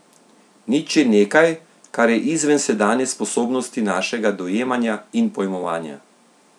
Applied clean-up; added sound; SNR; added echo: none; none; none; none.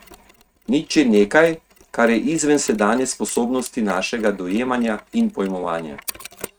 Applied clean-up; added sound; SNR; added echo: neural mask model RNNoise.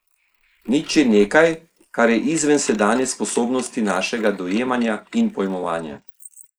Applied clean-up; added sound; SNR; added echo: neural mask model Resemble Enhance denoiser.